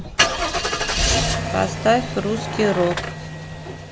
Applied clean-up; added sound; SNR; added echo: none; Engine starting / Car; -1 dB; none.